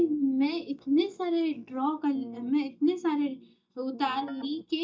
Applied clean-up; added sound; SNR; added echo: neural mask model DeepFilterNet 3.